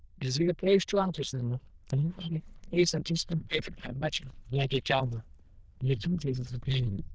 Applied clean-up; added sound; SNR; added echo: neural diffusion model UNIVERSE++.